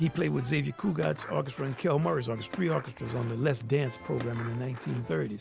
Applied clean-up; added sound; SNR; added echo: none; Skateboard; 16 dB; none.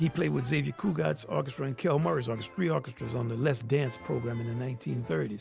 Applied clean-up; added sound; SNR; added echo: none; none; none; none.